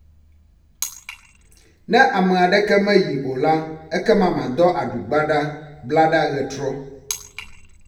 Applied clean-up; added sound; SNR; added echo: none; none; none; reverberation time 0.6 s.